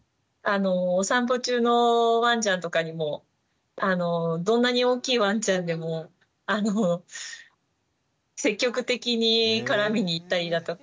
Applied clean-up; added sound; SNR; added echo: none; none; none; none.